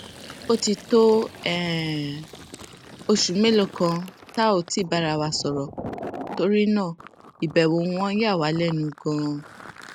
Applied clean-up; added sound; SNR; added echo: none; Fill (with liquid); 16 dB; none.